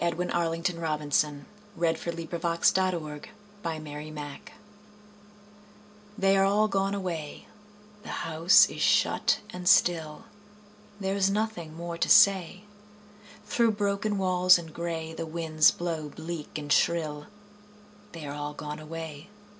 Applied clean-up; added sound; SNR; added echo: none; none; none; none.